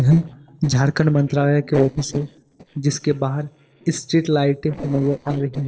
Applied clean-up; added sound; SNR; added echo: neural separator model SepFormer DNS4.